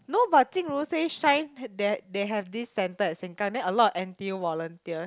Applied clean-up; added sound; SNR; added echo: none; none; none; none.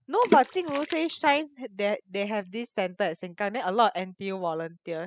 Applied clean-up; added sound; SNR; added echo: classical method spectral subtraction.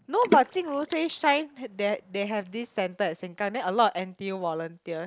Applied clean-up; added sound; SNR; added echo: neural mask model Resemble Enhance denoiser.